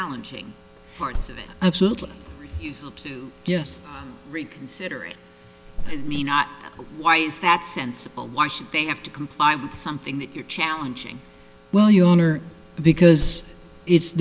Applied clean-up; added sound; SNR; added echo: none; Cricket; 13 dB; none.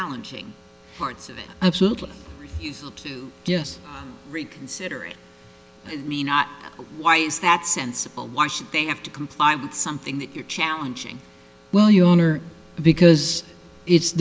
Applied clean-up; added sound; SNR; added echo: none; none; none; none.